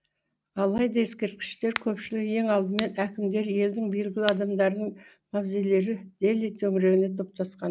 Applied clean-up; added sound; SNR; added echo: none; Crack; 12 dB; none.